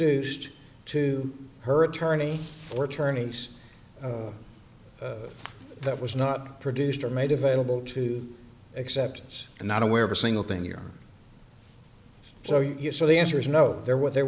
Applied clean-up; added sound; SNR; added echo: none; none; none; none.